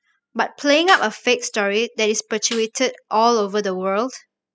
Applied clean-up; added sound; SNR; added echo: classical method spectral subtraction.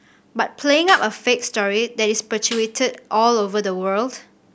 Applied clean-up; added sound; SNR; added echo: none; Snare drum; 19 dB; none.